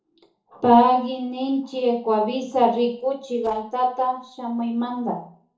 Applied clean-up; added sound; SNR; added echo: neural separator model SepFormer DNS4.